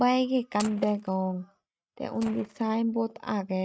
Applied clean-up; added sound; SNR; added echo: neural mask model RNNoise.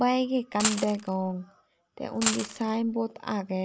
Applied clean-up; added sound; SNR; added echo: none; Coin (dropping); 3 dB; none.